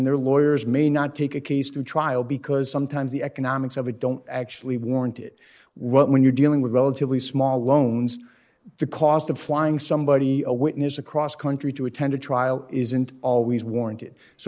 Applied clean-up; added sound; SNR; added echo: neural mask model Resemble Enhance denoiser.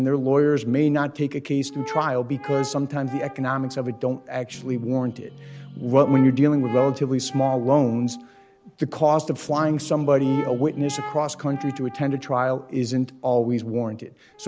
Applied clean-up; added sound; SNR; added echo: none; Guitar + Brass instrument; 16 dB; none.